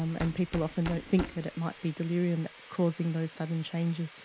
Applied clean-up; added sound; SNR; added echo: none; Knock + Sawing; 14 dB; none.